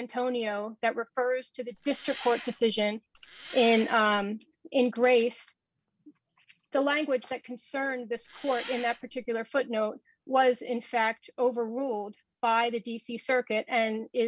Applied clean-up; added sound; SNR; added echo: none; Engine; 15 dB; none.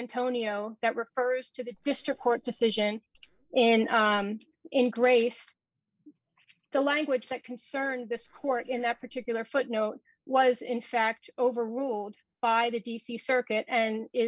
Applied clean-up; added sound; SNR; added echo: neural mask model Resemble Enhance denoiser.